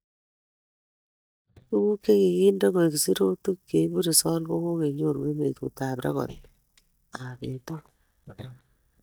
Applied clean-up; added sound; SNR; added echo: neural mask model DeepFilterNet 3.